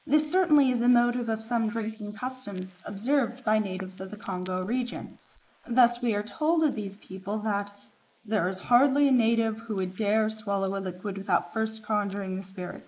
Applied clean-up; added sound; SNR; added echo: neural mask model Resemble Enhance denoiser.